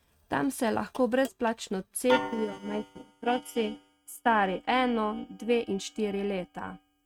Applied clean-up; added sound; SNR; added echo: neural mask model RNNoise.